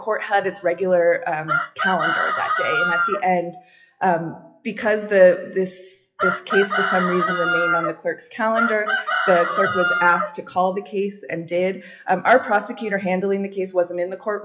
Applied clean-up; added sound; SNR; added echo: classical method WPE with log-MMSE.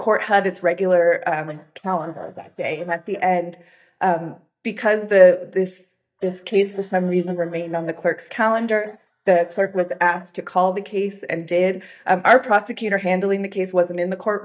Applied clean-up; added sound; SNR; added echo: neural mask model DeepFilterNet 3.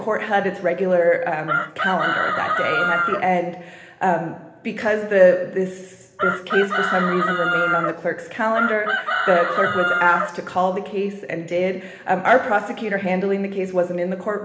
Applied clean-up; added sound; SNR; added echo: none; Chicken, rooster; 1 dB; reverberation time 1.1 s.